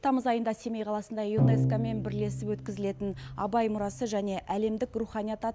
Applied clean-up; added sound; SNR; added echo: none; Bowed string instrument; 1 dB; none.